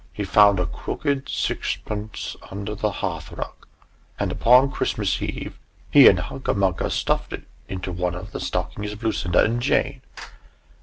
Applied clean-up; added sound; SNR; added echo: none; none; none; none.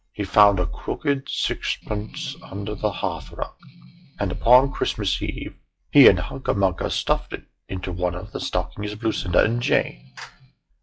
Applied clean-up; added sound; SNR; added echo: classical method log-MMSE.